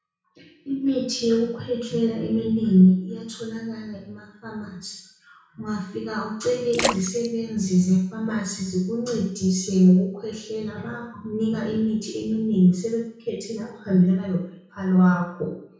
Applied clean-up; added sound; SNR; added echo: none; Splash, splatter; 8 dB; reverberation time 0.6 s.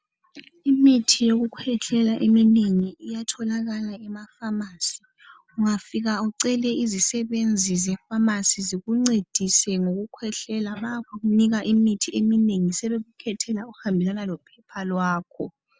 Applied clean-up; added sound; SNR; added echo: none; none; none; none.